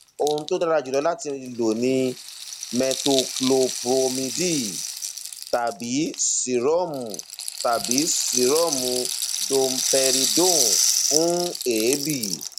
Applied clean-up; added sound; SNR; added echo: none; Rattle (instrument); 3 dB; none.